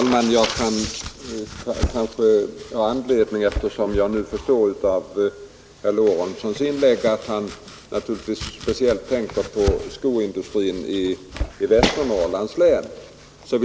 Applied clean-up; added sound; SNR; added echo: none; Domestic sounds, home sounds; 13 dB; none.